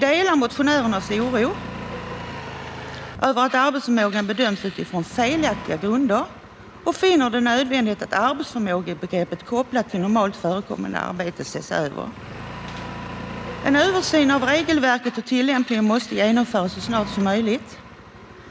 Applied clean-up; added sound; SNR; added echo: none; Engine; 14 dB; none.